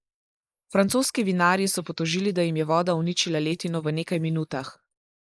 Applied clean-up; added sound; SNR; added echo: neural mask model Resemble Enhance denoiser.